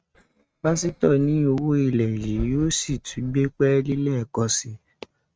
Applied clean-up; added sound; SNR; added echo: neural mask model RNNoise.